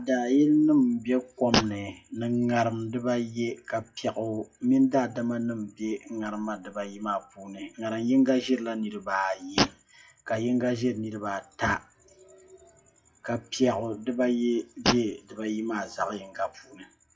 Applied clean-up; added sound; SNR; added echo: classical method WPE with log-MMSE.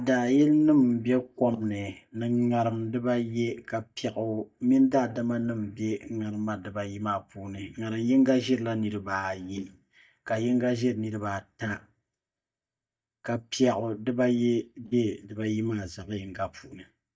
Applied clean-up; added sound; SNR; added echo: neural mask model DeepFilterNet 3.